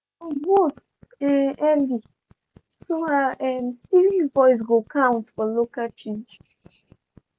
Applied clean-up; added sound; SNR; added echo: none; none; none; none.